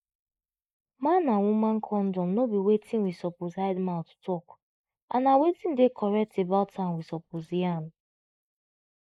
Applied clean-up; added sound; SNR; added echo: neural mask model Resemble Enhance denoiser.